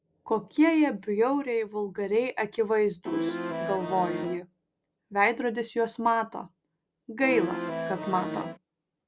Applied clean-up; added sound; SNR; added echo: none; Accordion; 4 dB; none.